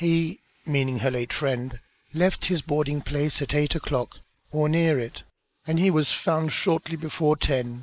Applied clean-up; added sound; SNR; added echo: neural mask model Resemble Enhance denoiser.